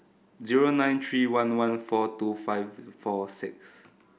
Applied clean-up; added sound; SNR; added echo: none; none; none; none.